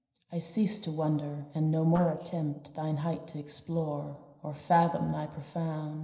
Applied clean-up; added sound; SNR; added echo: neural separator model SepFormer DNS4.